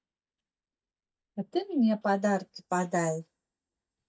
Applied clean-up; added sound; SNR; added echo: neural mask model DeepFilterNet 3.